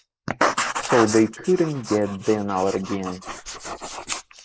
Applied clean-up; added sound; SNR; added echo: neural mask model Resemble Enhance denoiser.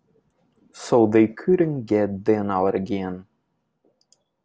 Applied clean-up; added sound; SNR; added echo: none; none; none; none.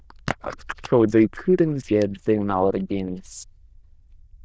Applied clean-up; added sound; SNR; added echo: neural diffusion model UNIVERSE++.